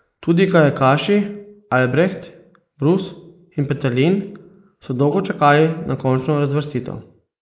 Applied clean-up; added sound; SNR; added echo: neural mask model Resemble Enhance denoiser.